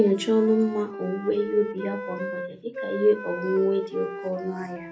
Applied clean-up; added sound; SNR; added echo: none; Wind instrument, woodwind instrument; 10 dB; reverberation time 0.3 s.